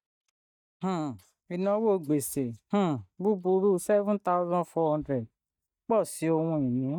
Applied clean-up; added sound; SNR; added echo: neural mask model DeepFilterNet 3.